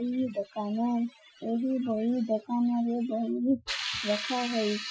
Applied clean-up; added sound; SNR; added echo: classical method Wiener filter.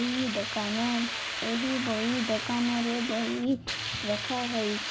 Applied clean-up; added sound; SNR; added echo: none; Hiss; 4 dB; none.